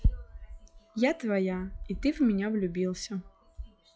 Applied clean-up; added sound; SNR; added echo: classical method log-MMSE.